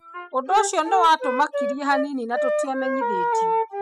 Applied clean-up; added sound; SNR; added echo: classical method spectral subtraction.